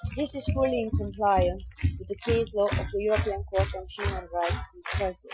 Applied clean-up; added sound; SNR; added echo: classical method Wiener filter.